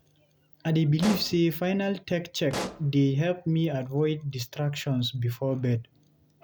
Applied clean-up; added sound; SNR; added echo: none; Explosion; 11 dB; none.